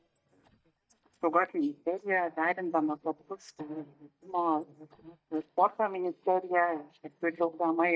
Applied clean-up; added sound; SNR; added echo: neural mask model DeepFilterNet 3.